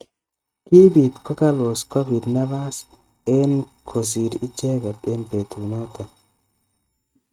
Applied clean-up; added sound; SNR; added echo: neural mask model RNNoise.